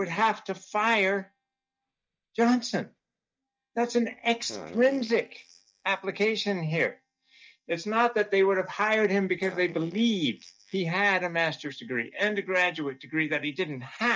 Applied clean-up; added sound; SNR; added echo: neural mask model DeepFilterNet 3.